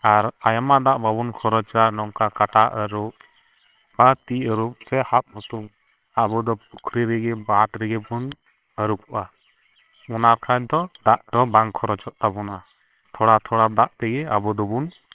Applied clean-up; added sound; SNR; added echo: neural separator model SepFormer WHAMR!.